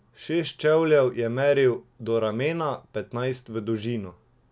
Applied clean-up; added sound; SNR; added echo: none; none; none; none.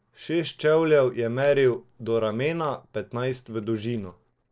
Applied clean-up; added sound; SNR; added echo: neural separator model SepFormer DNS4.